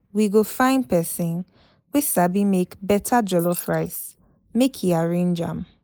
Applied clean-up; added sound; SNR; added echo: neural mask model Resemble Enhance denoiser.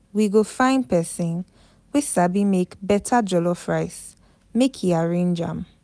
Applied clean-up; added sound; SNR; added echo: none; none; none; none.